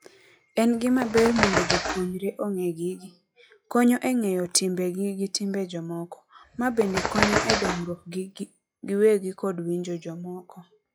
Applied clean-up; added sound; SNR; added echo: classical method log-MMSE.